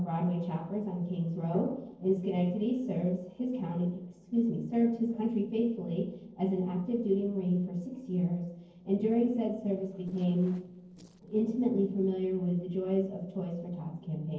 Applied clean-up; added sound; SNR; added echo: neural separator model SepFormer DNS4.